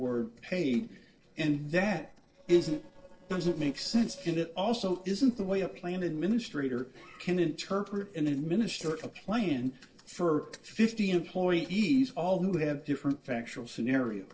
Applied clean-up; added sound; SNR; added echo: neural separator model SepFormer DNS4.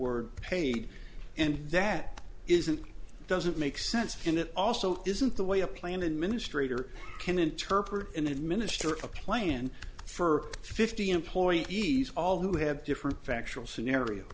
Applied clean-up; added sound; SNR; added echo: none; none; none; none.